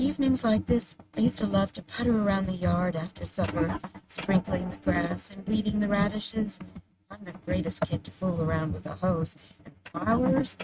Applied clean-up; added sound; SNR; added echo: neural mask model RNNoise.